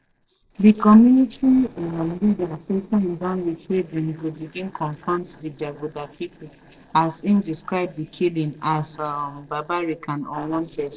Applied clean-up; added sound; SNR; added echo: neural separator model SepFormer DNS4.